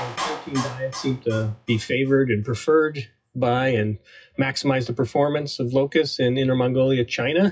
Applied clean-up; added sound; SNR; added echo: classical method WPE with log-MMSE.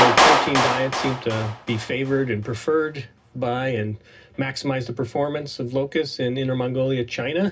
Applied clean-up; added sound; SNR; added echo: none; Clapping; 1 dB; reverberation time 0.4 s.